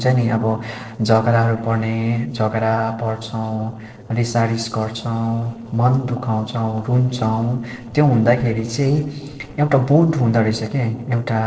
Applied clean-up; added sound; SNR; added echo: neural separator model SepFormer DNS4.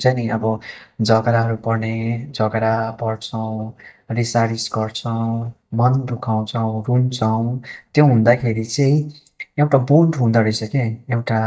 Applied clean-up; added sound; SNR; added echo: neural mask model DeepFilterNet 3.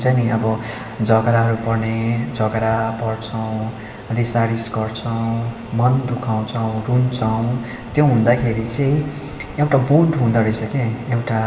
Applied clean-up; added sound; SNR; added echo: none; Fixed-wing aircraft, airplane; 19 dB; reverberation time 1.7 s.